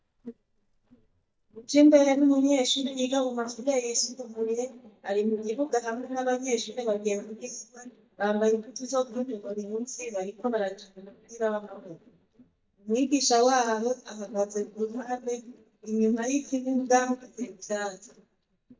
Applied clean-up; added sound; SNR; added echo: neural mask model DeepFilterNet 3.